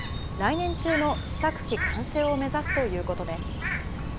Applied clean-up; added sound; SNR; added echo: none; Bird; 1 dB; none.